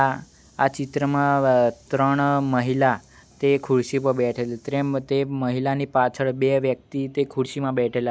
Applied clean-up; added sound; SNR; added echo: none; none; none; none.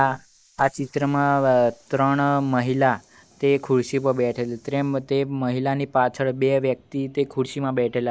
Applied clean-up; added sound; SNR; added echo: neural mask model Resemble Enhance denoiser.